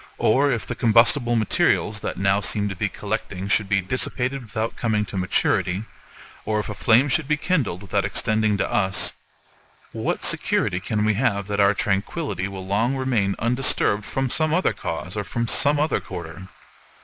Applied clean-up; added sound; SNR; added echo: neural mask model Resemble Enhance denoiser.